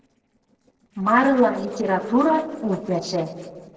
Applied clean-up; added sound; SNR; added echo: neural separator model SepFormer DNS4.